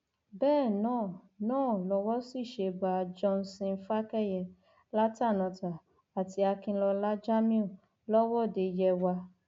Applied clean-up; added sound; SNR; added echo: none; none; none; none.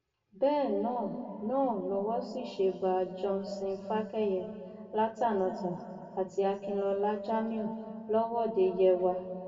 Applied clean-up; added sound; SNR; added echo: none; none; none; reverberation time 2.3 s.